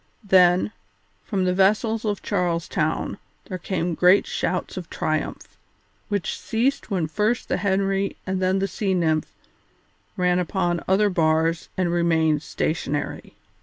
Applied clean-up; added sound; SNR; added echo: none; none; none; none.